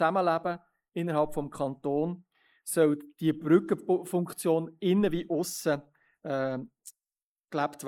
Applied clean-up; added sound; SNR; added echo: neural mask model Resemble Enhance denoiser.